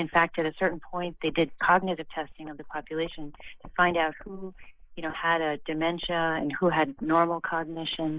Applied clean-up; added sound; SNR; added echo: neural mask model Resemble Enhance denoiser.